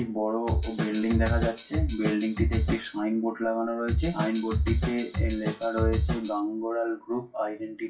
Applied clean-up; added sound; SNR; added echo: classical method WPE with log-MMSE.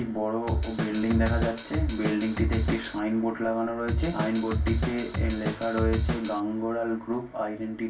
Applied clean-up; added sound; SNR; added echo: none; Drum kit; 0 dB; reverberation time 0.3 s.